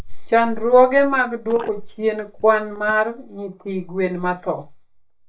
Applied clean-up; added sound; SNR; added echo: neural mask model DeepFilterNet 3.